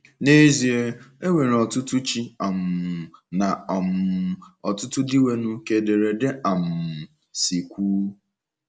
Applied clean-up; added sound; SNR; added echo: none; none; none; none.